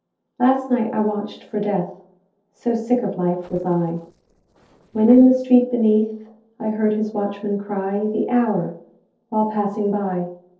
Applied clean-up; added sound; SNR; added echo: neural separator model SepFormer DNS4.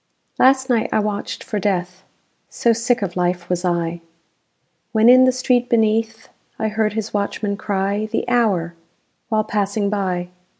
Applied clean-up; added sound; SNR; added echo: none; none; none; none.